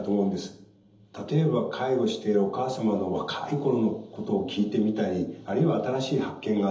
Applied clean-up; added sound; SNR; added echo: none; none; none; reverberation time 1.2 s.